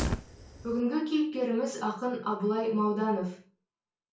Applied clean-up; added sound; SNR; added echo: none; Fire; 11 dB; reverberation time 0.2 s.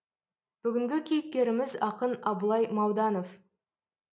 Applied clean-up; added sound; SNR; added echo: none; none; none; none.